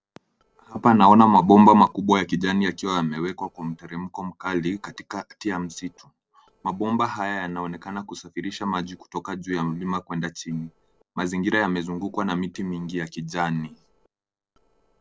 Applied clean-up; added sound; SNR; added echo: neural separator model SepFormer DNS4.